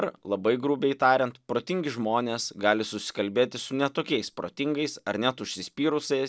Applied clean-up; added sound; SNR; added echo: none; none; none; none.